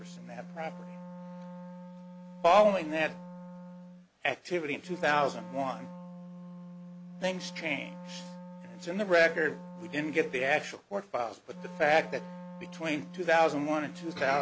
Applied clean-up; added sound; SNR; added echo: none; Wind instrument, woodwind instrument; 14 dB; none.